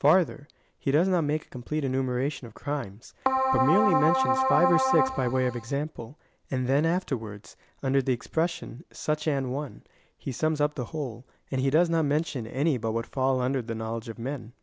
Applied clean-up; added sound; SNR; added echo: none; Keyboard (musical); -2 dB; none.